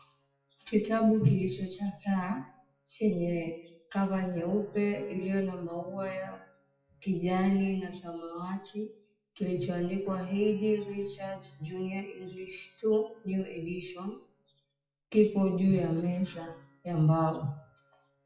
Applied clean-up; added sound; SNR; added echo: classical method WPE with log-MMSE.